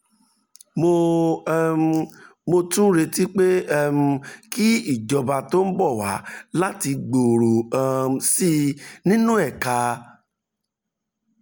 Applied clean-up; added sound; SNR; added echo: none; none; none; none.